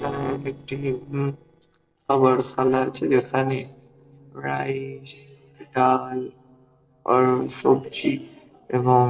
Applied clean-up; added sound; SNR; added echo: neural separator model SepFormer DNS4.